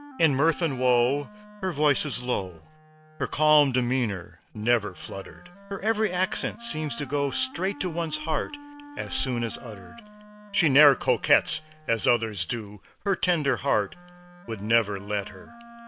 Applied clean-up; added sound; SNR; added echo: none; Wind instrument, woodwind instrument; 20 dB; none.